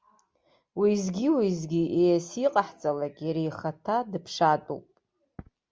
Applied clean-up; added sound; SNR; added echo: none; none; none; none.